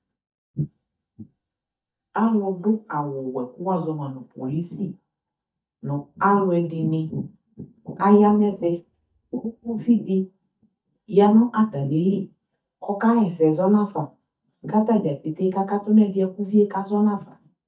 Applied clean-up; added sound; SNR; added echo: neural mask model DeepFilterNet 3.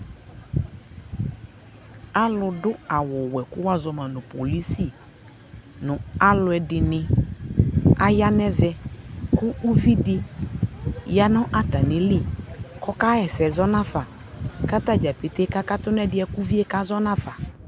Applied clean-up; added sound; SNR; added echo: none; none; none; none.